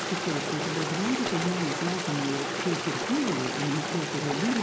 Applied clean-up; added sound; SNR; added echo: none; Stream; 1 dB; reverberation time 0.9 s.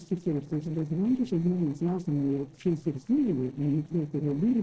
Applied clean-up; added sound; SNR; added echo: neural separator model SepFormer DNS4.